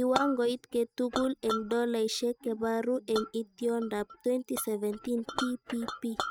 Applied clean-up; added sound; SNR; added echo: neural mask model RNNoise.